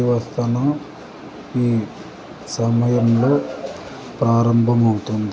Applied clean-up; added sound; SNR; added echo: none; none; none; none.